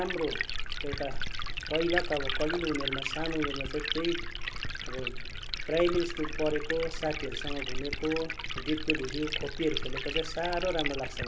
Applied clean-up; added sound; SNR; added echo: none; Liquid; 0 dB; none.